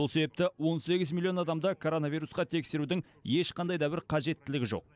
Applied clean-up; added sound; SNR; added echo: none; none; none; none.